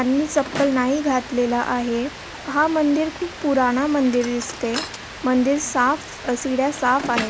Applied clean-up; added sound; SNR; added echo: none; Drawer open or close + Rain; 12 dB; none.